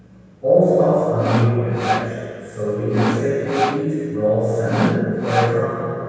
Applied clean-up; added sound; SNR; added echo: none; Sawing; 5 dB; reverberation time 2.2 s.